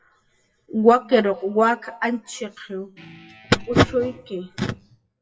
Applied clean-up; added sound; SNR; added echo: classical method WPE with log-MMSE.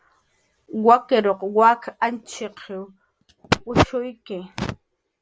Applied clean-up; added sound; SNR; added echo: none; none; none; none.